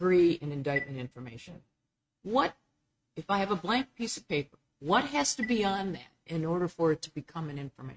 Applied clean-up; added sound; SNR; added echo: neural mask model RNNoise.